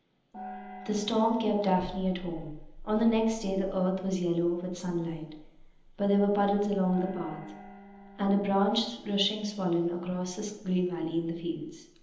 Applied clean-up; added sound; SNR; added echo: none; Gong; 16 dB; reverberation time 0.9 s.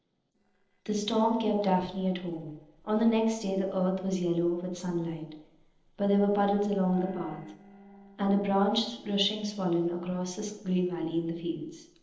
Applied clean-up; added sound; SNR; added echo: neural separator model SepFormer DNS4.